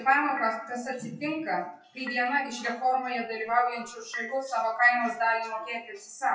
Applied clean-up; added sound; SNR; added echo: classical method WPE with log-MMSE.